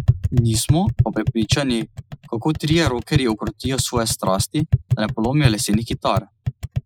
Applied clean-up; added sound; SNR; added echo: classical method spectral subtraction.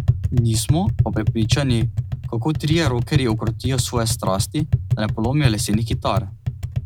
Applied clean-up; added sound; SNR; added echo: none; Tap; 1 dB; none.